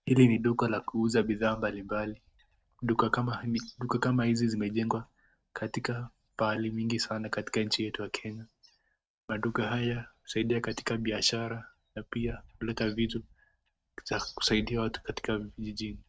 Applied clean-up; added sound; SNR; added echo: neural mask model RNNoise.